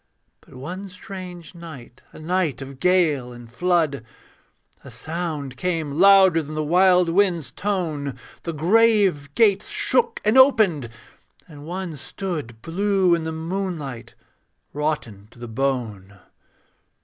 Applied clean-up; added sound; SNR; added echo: none; none; none; none.